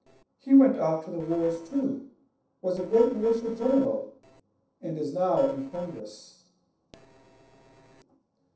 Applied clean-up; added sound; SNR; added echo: neural separator model SepFormer DNS4.